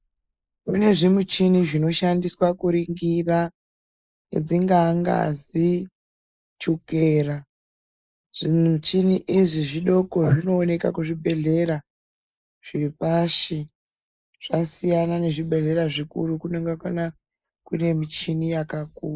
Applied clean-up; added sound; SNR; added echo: neural mask model Resemble Enhance denoiser.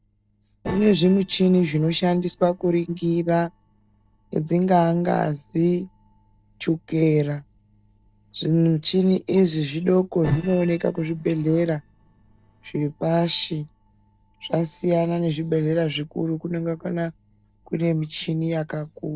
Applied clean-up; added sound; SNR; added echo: neural separator model SepFormer DNS4.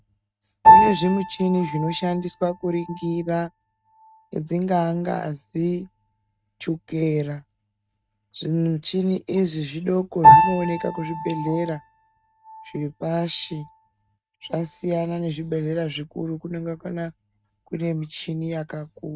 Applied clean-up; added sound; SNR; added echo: neural mask model RNNoise.